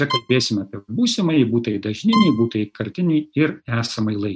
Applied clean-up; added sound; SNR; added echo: neural mask model RNNoise.